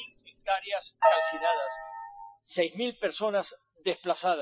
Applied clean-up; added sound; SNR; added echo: classical method Wiener filter.